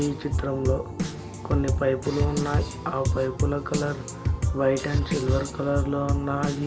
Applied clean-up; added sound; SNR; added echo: none; Drum kit; 0 dB; none.